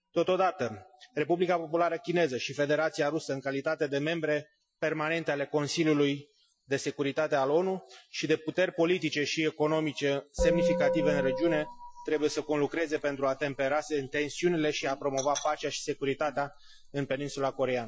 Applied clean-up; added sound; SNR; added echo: classical method Wiener filter.